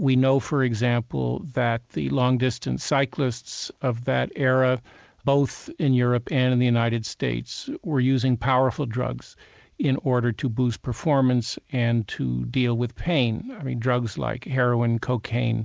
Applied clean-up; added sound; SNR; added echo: none; none; none; none.